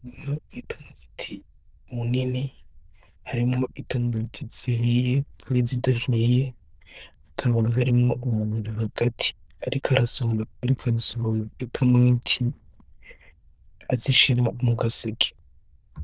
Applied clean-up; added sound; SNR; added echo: neural diffusion model UNIVERSE++.